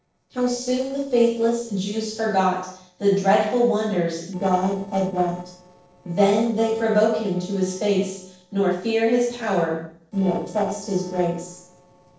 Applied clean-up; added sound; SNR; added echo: neural separator model SepFormer DNS4.